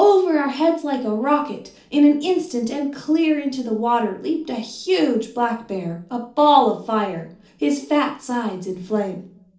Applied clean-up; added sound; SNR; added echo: none; none; none; reverberation time 0.4 s.